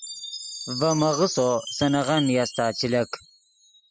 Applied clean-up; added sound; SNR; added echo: classical method spectral subtraction.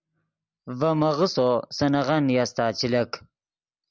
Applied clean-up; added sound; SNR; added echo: none; none; none; none.